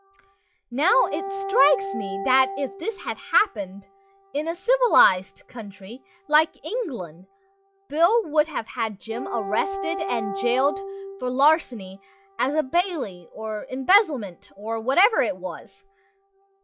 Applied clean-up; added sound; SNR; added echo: classical method log-MMSE.